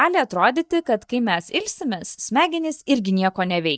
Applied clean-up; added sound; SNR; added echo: neural mask model DeepFilterNet 3.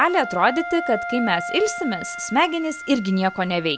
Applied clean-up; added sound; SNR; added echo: none; Wind instrument, woodwind instrument; 9 dB; none.